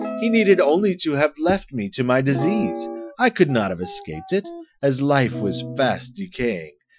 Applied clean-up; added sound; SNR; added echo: classical method Wiener filter.